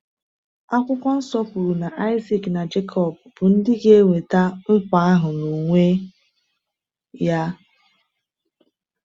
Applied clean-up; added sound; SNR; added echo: none; none; none; none.